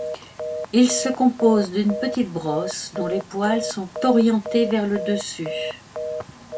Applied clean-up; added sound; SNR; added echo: none; Telephone; 8 dB; reverberation time 0.2 s.